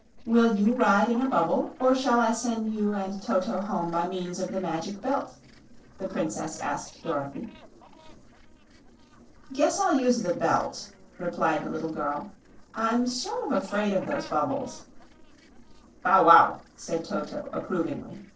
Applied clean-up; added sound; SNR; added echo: neural separator model SepFormer DNS4.